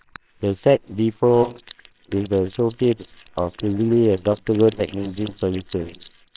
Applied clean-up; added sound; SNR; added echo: neural separator model SepFormer WHAMR!.